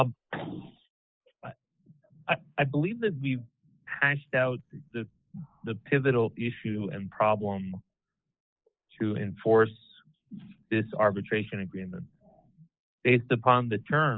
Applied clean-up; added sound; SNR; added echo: neural mask model Resemble Enhance denoiser.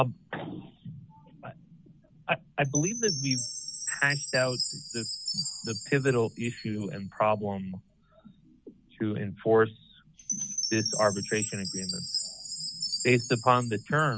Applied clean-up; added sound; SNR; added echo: none; Chime; 7 dB; none.